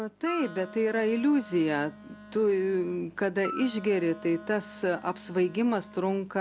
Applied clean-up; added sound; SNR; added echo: none; Wind instrument, woodwind instrument; 16 dB; none.